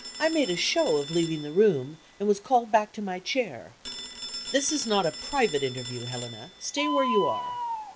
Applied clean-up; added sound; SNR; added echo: none; Bird + Telephone; 9 dB; none.